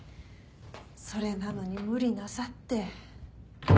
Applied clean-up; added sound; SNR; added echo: none; none; none; none.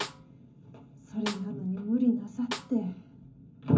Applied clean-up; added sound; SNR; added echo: none; Snare drum; 13 dB; reverberation time 0.3 s.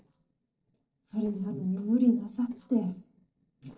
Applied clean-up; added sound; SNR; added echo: neural separator model SepFormer DNS4.